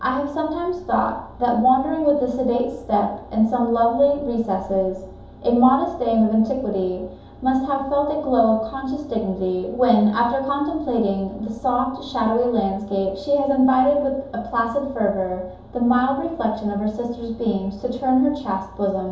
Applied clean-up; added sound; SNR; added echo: none; none; none; reverberation time 2.8 s.